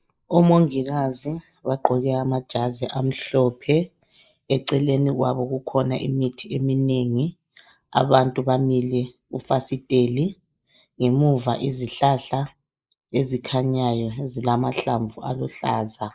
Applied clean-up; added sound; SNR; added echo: neural mask model Resemble Enhance denoiser.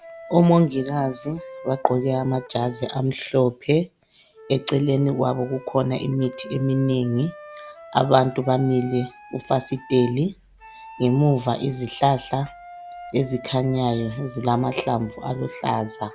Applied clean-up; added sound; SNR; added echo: none; Wind instrument, woodwind instrument; 18 dB; none.